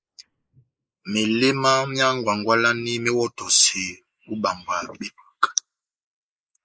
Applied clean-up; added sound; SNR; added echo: neural mask model Resemble Enhance denoiser.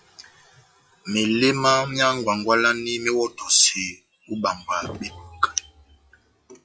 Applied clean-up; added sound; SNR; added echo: classical method log-MMSE.